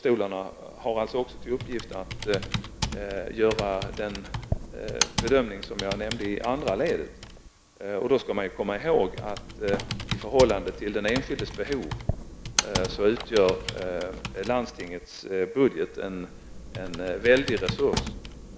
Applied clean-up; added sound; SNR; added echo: none; Thump, thud + Computer keyboard; 7 dB; none.